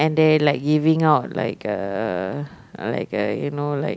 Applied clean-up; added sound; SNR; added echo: none; none; none; none.